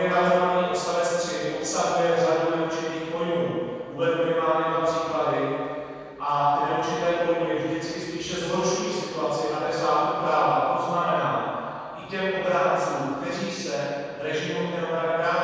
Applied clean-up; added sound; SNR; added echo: none; none; none; reverberation time 2.1 s.